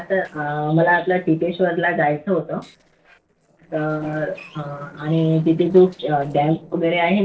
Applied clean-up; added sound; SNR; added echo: neural separator model SepFormer DNS4.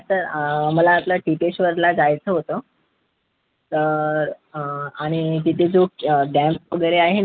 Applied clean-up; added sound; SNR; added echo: none; none; none; none.